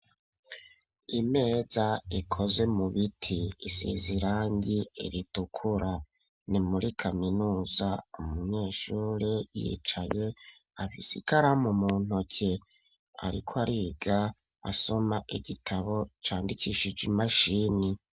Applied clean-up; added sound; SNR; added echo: none; none; none; none.